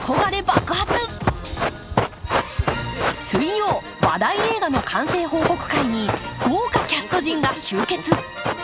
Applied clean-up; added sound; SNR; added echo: none; Run; 2 dB; none.